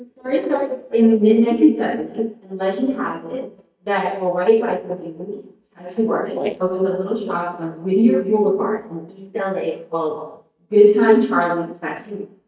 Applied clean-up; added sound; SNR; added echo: neural mask model DeepFilterNet 3.